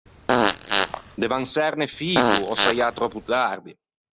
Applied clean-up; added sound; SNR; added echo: none; Fart; -2 dB; none.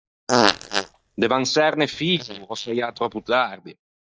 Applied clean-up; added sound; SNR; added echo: neural mask model DeepFilterNet 3.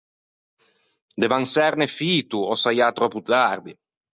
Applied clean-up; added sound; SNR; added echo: none; none; none; none.